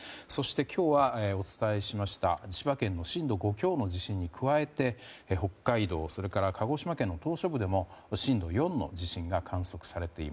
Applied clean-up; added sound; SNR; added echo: none; none; none; none.